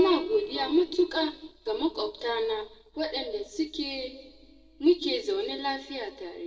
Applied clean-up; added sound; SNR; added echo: neural separator model SepFormer DNS4.